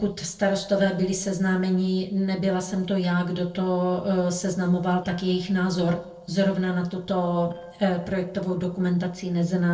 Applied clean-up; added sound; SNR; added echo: neural separator model SepFormer DNS4.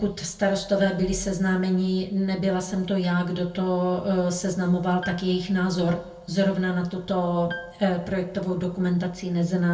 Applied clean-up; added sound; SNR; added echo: none; Piano; 19 dB; reverberation time 0.2 s.